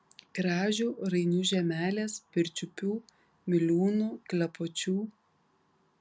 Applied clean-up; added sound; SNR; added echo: none; none; none; none.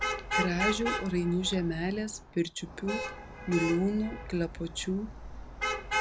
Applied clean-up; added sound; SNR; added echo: none; Traffic noise, roadway noise / Vehicle horn, car horn, honking; 4 dB; none.